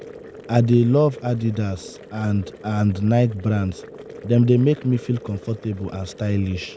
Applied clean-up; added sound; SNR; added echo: none; Boiling; 19 dB; none.